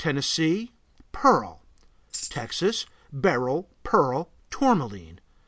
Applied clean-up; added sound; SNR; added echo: none; Tambourine; 16 dB; none.